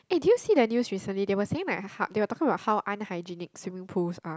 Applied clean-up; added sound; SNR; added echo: none; none; none; none.